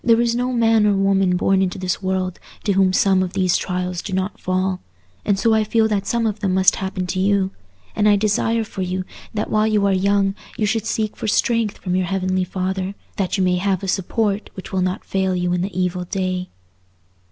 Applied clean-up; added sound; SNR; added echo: none; none; none; none.